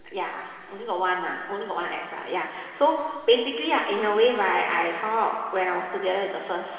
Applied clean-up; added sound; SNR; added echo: none; none; none; reverberation time 2.3 s.